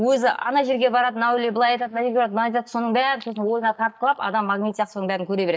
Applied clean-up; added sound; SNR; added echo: neural mask model DeepFilterNet 3.